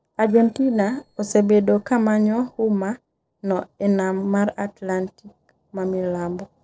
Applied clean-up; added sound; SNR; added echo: neural separator model SepFormer DNS4.